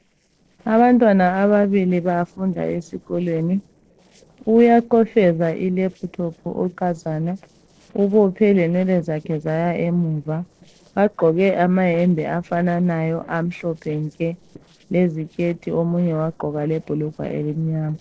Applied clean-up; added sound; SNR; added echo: neural separator model SepFormer DNS4.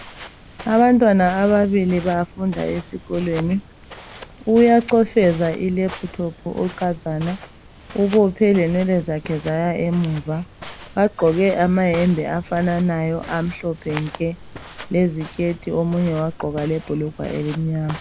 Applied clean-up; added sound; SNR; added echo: none; Walk, footsteps; 18 dB; none.